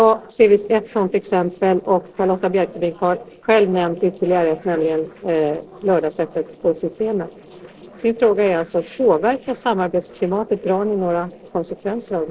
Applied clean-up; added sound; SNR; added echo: neural separator model SepFormer DNS4.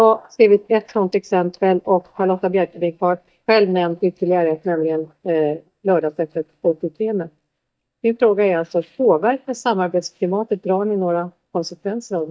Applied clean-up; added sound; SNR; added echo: neural mask model DeepFilterNet 3.